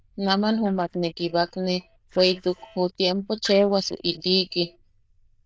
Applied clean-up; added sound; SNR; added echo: neural diffusion model UNIVERSE++.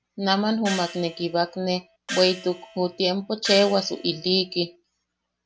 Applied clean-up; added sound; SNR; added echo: none; Gong; 13 dB; none.